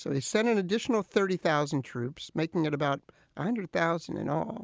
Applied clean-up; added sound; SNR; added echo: none; none; none; none.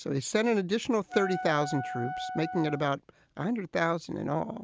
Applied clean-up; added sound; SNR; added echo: none; Wind instrument, woodwind instrument; 8 dB; none.